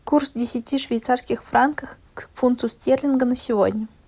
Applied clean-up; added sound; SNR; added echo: none; none; none; none.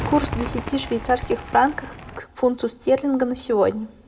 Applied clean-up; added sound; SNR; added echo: none; Cheering / Fireworks; 11 dB; reverberation time 0.9 s.